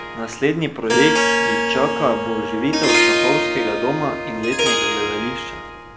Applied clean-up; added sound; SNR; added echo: none; Harp; -3 dB; none.